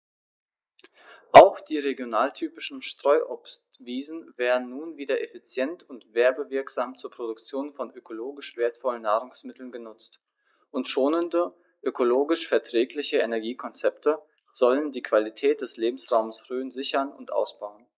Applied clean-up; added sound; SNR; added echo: neural mask model Resemble Enhance denoiser.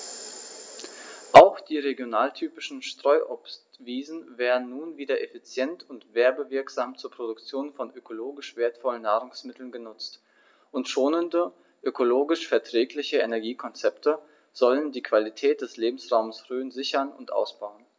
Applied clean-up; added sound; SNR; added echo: none; none; none; none.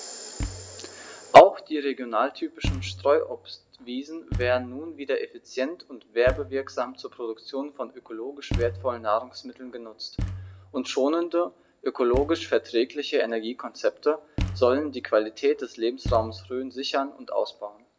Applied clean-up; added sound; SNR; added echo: none; Thump, thud; 12 dB; none.